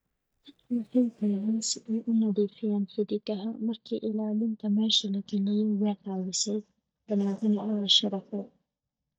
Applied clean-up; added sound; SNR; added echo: neural mask model DeepFilterNet 3.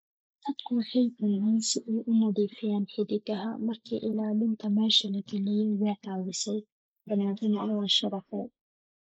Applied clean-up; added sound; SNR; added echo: neural mask model Resemble Enhance denoiser.